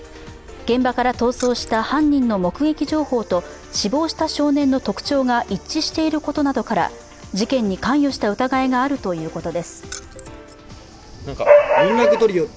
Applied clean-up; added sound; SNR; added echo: none; Keys jangling; 19 dB; none.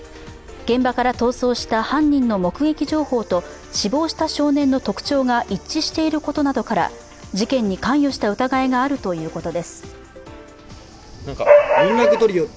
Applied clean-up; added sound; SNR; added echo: none; none; none; none.